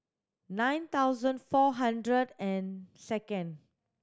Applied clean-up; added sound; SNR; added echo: none; none; none; none.